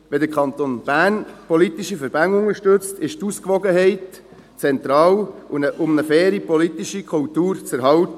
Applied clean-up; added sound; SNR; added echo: none; none; none; none.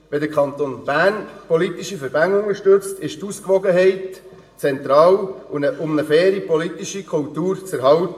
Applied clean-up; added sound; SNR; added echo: none; none; none; reverberation time 0.5 s.